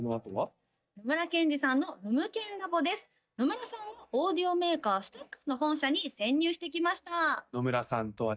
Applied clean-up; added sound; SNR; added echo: neural mask model DeepFilterNet 3.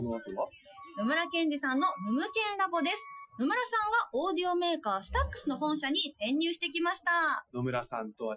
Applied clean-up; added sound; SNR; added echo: classical method Wiener filter.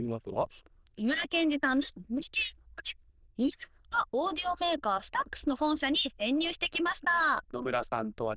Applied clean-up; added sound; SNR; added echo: neural diffusion model UNIVERSE++.